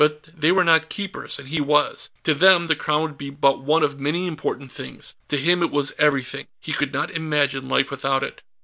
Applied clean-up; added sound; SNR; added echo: none; none; none; none.